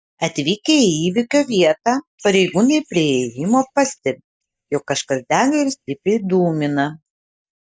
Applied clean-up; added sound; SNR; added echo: neural mask model DeepFilterNet 3.